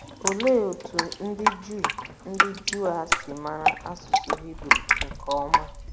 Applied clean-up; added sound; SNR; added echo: none; Drip; -3 dB; none.